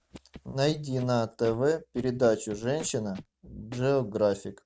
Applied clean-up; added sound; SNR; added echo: neural mask model RNNoise.